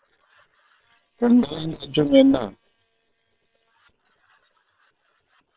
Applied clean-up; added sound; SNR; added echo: neural separator model SepFormer WHAM!.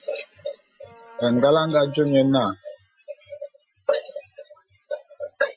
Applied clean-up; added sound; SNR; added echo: classical method Wiener filter.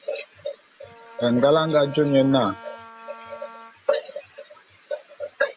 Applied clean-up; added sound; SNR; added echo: none; Wind instrument, woodwind instrument; 19 dB; none.